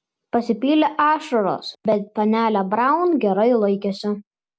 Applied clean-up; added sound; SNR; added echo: none; none; none; none.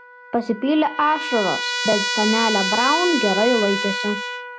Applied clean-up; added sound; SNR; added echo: none; Trumpet; 4 dB; none.